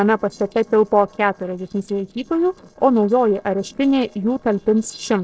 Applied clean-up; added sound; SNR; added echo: neural separator model SepFormer DNS4.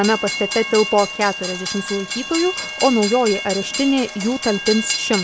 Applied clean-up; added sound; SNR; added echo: none; Train; 7 dB; none.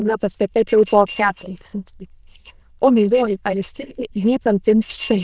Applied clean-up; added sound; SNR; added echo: neural diffusion model UNIVERSE++.